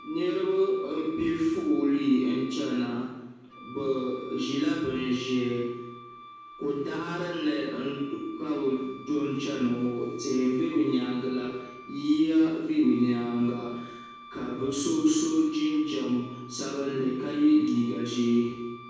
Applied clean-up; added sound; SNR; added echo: none; Wind instrument, woodwind instrument; 19 dB; reverberation time 1.1 s.